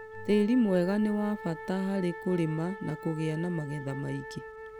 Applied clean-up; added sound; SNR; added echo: none; Wind instrument, woodwind instrument; 13 dB; none.